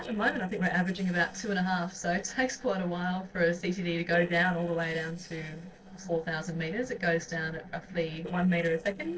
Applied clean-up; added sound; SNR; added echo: neural separator model SepFormer DNS4.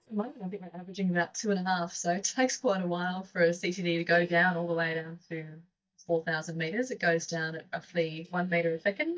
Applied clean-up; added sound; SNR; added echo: neural mask model DeepFilterNet 3.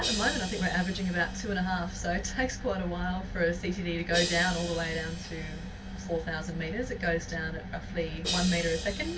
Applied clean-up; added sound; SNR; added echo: none; Crash cymbal; 9 dB; reverberation time 0.2 s.